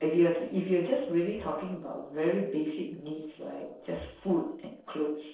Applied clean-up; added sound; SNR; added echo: neural separator model SepFormer DNS4.